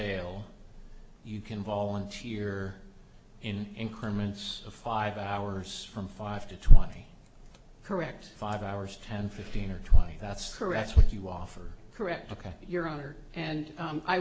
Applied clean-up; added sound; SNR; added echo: none; none; none; none.